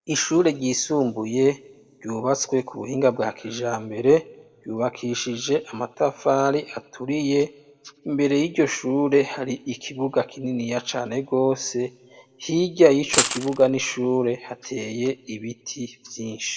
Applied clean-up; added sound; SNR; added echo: none; Coin (dropping); 1 dB; reverberation time 0.3 s.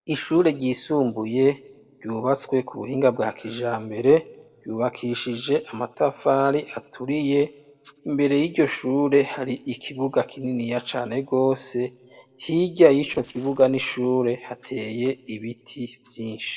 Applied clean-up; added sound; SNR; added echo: neural separator model SepFormer DNS4.